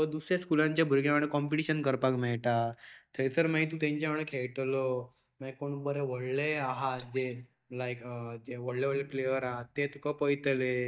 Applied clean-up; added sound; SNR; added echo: neural mask model DeepFilterNet 3.